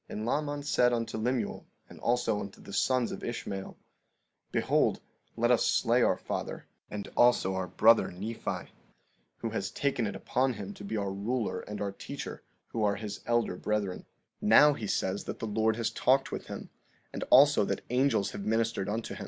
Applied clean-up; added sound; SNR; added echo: none; none; none; none.